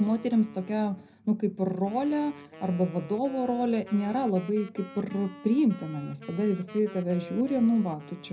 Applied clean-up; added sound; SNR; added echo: none; Wind instrument, woodwind instrument; 19 dB; reverberation time 0.3 s.